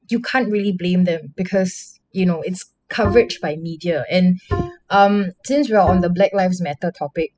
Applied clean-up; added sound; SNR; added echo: classical method spectral subtraction.